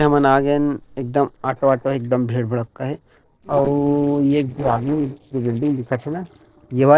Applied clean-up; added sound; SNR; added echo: neural separator model SepFormer DNS4.